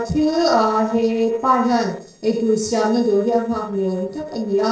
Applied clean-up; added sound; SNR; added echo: neural separator model SepFormer DNS4.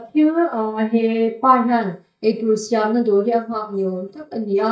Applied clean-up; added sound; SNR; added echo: neural mask model DeepFilterNet 3.